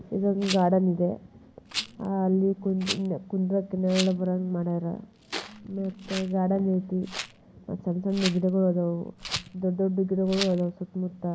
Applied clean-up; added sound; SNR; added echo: none; Rattle; 13 dB; none.